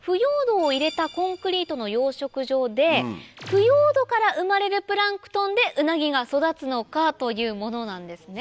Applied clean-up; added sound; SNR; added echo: none; none; none; none.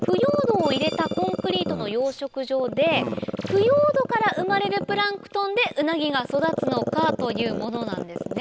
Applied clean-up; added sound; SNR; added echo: none; Growling; 6 dB; none.